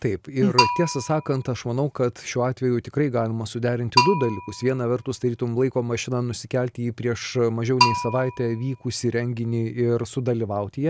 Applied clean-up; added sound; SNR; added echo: none; Bell; 5 dB; none.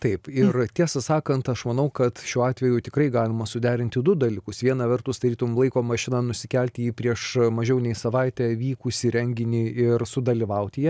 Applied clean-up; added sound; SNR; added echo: none; none; none; none.